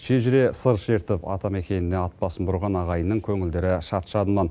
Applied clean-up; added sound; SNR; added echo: none; none; none; none.